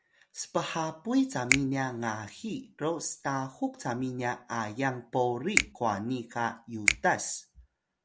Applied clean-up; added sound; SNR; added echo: none; Finger snapping; 2 dB; none.